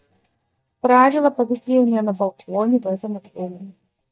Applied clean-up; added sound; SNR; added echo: neural mask model DeepFilterNet 3.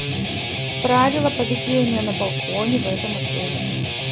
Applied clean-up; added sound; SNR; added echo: none; Guitar; -1 dB; none.